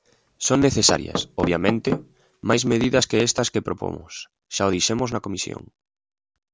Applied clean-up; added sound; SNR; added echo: none; Knock / Wood; 9 dB; none.